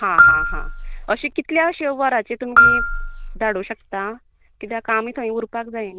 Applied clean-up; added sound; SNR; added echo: neural diffusion model UNIVERSE++.